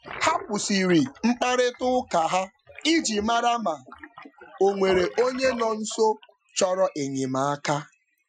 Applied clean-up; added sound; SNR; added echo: classical method Wiener filter.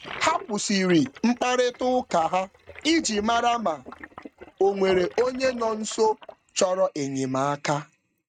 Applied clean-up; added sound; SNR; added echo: neural mask model RNNoise.